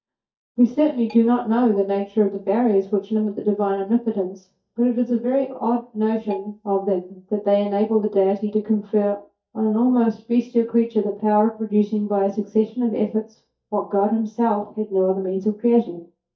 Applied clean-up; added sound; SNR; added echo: neural mask model DeepFilterNet 3.